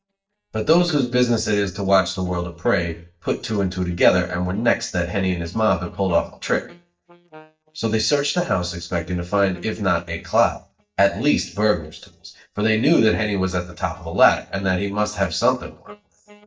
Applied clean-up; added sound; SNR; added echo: neural mask model DeepFilterNet 3.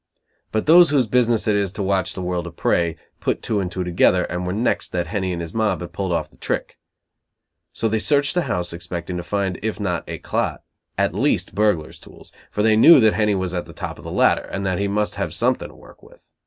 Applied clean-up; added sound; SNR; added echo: none; none; none; none.